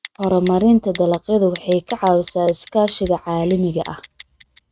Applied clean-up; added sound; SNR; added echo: neural mask model RNNoise.